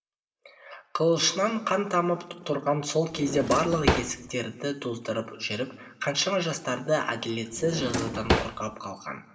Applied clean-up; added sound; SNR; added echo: none; Drawer open or close; 1 dB; reverberation time 2.5 s.